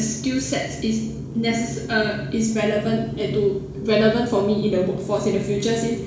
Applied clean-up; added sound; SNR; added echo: none; none; none; reverberation time 0.7 s.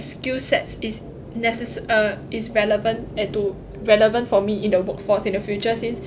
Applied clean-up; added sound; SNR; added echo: none; none; none; none.